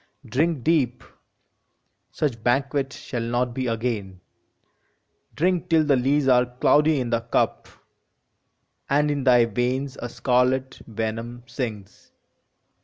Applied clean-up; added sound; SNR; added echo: none; none; none; none.